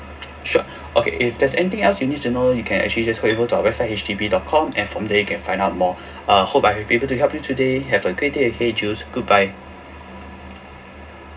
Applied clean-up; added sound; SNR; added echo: none; Bowed string instrument; 18 dB; reverberation time 0.2 s.